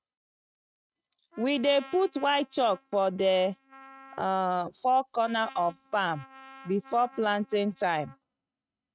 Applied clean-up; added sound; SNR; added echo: neural mask model RNNoise.